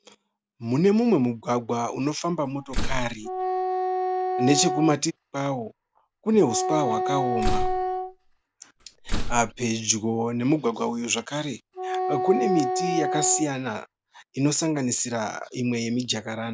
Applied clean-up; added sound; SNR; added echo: none; Wind instrument, woodwind instrument + Slam; 2 dB; none.